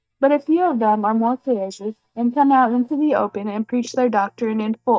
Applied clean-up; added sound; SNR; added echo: neural mask model DeepFilterNet 3.